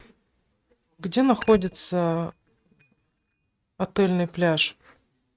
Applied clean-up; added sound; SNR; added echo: neural mask model RNNoise.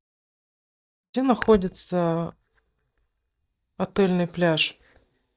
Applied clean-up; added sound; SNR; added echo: neural mask model DeepFilterNet 3.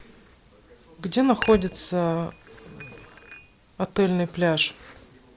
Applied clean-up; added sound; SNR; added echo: none; Dishes, pots, and pans; 14 dB; none.